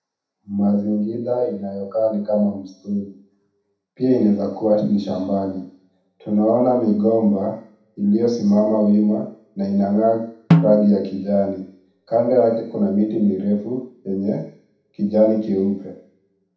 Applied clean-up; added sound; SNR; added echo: none; Snare drum; 2 dB; reverberation time 0.7 s.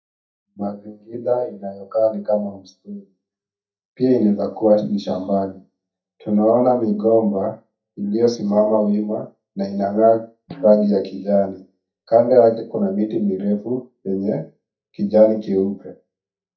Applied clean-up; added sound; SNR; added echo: neural mask model DeepFilterNet 3.